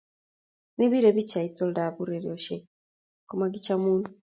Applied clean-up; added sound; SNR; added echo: none; none; none; none.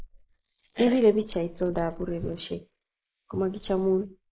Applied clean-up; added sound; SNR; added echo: neural mask model Resemble Enhance denoiser.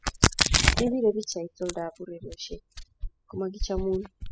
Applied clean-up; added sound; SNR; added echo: classical method spectral subtraction.